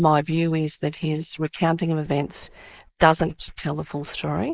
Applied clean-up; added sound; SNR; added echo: neural mask model Resemble Enhance denoiser.